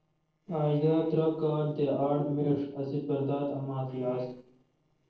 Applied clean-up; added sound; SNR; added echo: neural separator model SepFormer DNS4.